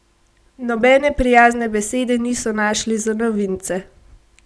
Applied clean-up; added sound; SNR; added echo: none; none; none; none.